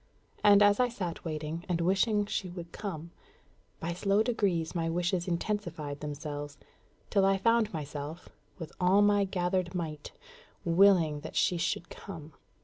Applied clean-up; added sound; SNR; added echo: none; none; none; none.